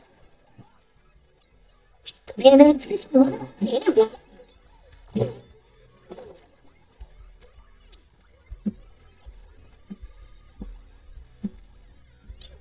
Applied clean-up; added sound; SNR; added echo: neural mask model DeepFilterNet 3.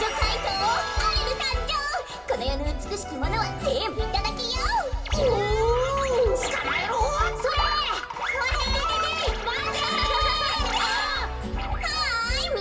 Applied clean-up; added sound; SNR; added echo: none; Guitar; 18 dB; reverberation time 1.8 s.